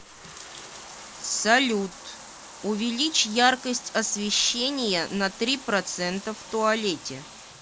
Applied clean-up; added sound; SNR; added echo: none; Bathtub (filling or washing); 16 dB; none.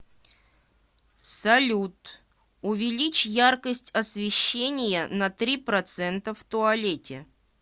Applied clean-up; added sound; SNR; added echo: none; none; none; none.